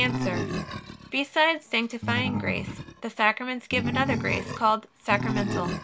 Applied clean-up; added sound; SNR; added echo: none; Animal; 4 dB; none.